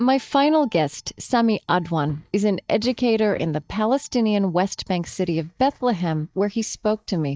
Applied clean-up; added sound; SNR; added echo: neural mask model DeepFilterNet 3.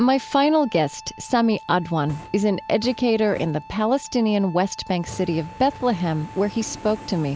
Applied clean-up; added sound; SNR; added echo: none; Fire + Wind instrument, woodwind instrument; 18 dB; none.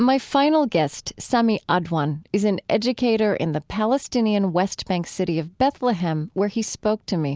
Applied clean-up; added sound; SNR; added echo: none; none; none; none.